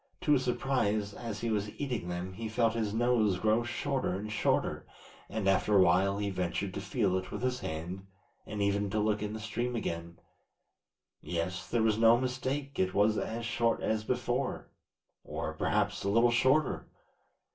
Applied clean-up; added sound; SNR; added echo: none; none; none; reverberation time 0.2 s.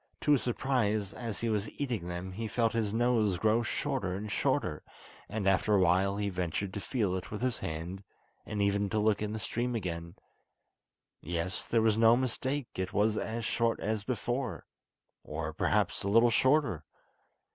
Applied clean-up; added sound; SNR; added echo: none; none; none; none.